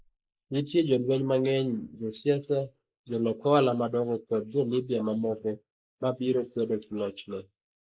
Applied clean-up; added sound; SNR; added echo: neural mask model Resemble Enhance denoiser.